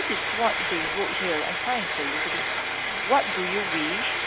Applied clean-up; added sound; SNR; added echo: none; Frying (food); -2 dB; none.